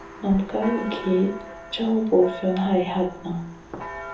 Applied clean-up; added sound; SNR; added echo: none; Church bell; 13 dB; reverberation time 0.6 s.